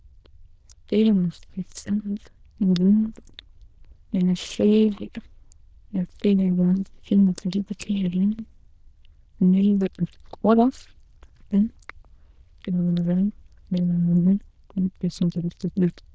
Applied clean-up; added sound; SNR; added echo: neural diffusion model UNIVERSE++.